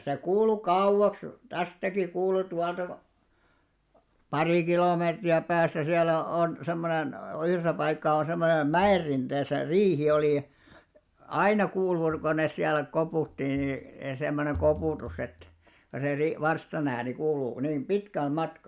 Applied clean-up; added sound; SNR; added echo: none; none; none; none.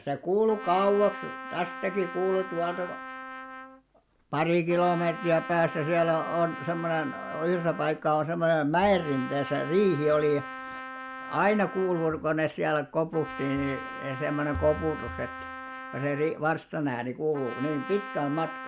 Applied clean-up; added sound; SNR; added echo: none; Trumpet; 12 dB; none.